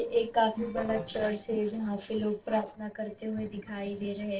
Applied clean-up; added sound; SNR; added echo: neural separator model SepFormer DNS4.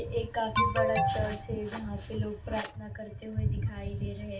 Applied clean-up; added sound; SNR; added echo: none; Alarm; -2 dB; reverberation time 0.2 s.